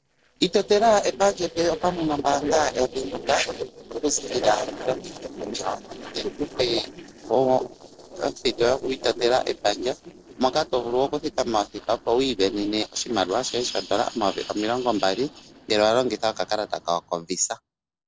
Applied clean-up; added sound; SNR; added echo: neural separator model SepFormer DNS4.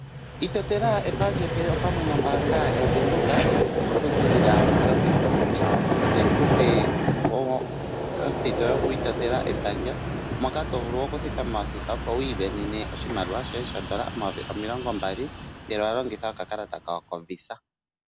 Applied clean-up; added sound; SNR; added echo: none; Vehicle; -4 dB; none.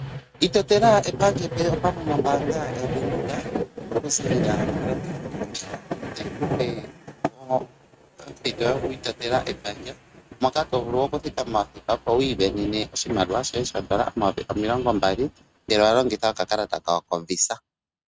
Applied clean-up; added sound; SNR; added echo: neural mask model RNNoise.